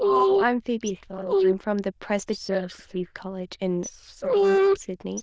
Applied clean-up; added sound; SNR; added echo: neural diffusion model UNIVERSE++.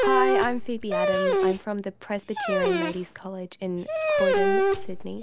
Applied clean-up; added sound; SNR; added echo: none; Dog; -5 dB; none.